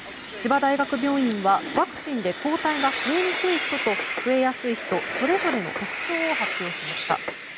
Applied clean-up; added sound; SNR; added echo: none; Train; 5 dB; none.